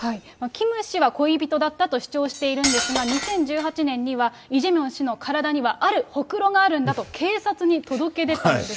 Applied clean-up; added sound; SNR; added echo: none; Cutlery, silverware; 6 dB; none.